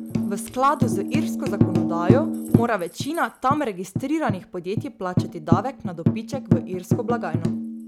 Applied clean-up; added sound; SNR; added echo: none; Tambourine; -2 dB; none.